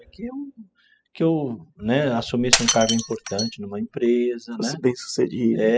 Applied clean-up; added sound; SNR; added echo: classical method spectral subtraction.